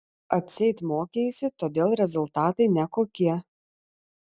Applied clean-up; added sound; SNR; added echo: none; none; none; none.